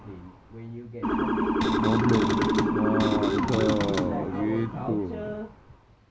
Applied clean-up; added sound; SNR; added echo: none; Cupboard open or close + Motor vehicle (road) / Siren; -3 dB; none.